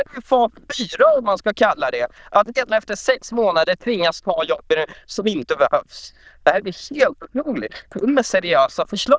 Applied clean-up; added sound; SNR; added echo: neural diffusion model UNIVERSE++.